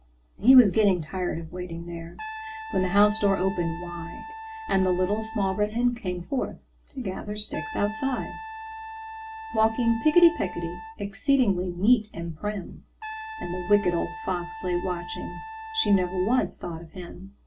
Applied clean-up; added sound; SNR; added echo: none; Trumpet; 12 dB; reverberation time 0.2 s.